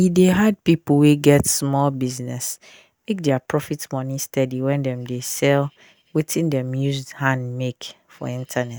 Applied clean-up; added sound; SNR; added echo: none; none; none; none.